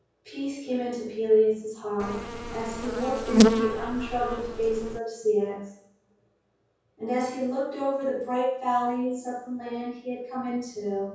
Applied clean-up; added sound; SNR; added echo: none; Insect; -3 dB; reverberation time 0.6 s.